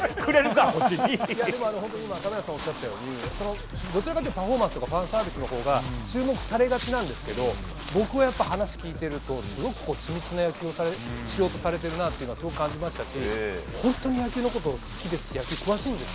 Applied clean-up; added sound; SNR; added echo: none; Walk, footsteps; 14 dB; none.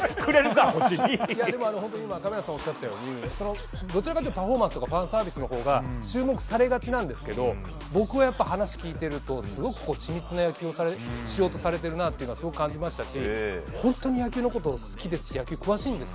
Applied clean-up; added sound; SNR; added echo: none; none; none; none.